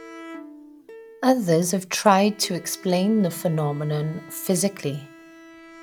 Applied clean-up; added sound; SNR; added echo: none; Bowed string instrument + Plucked string instrument; 20 dB; none.